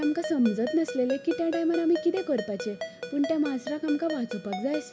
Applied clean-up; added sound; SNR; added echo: none; Ringtone; 10 dB; none.